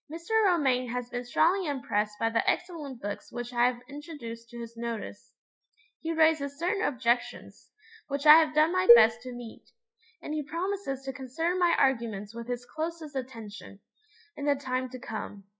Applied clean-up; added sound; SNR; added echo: classical method log-MMSE.